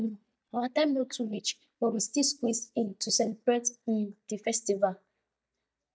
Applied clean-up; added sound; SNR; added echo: neural mask model DeepFilterNet 3.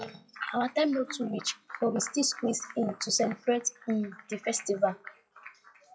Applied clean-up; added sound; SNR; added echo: classical method WPE with log-MMSE.